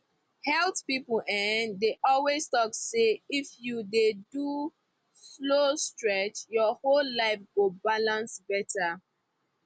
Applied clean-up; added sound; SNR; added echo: none; none; none; none.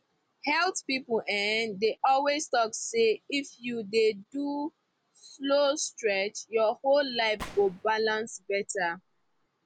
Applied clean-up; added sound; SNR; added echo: none; Gunshot, gunfire; 19 dB; none.